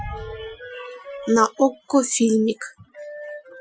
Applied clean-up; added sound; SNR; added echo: classical method Wiener filter.